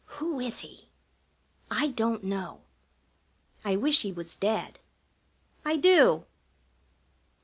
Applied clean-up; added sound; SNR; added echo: none; none; none; none.